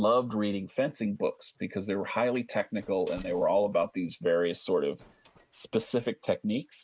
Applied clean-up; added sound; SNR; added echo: neural mask model RNNoise.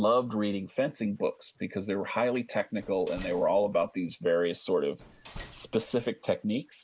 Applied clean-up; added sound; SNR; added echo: none; Slam; 18 dB; none.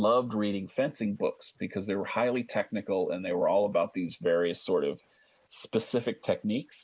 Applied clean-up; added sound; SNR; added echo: none; none; none; none.